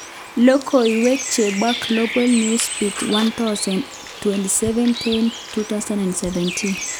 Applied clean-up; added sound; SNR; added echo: none; Bird; 10 dB; none.